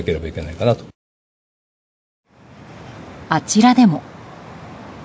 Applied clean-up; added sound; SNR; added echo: none; none; none; none.